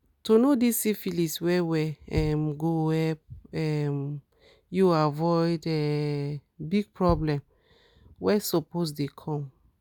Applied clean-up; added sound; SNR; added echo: none; Bass drum; 14 dB; none.